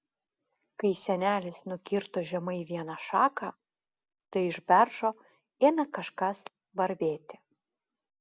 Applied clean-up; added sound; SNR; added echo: none; none; none; none.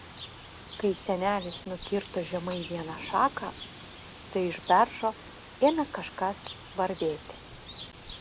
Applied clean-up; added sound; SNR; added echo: none; Bird; 13 dB; none.